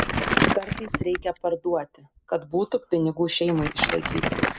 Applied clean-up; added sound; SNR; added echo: none; Crumpling, crinkling; 1 dB; none.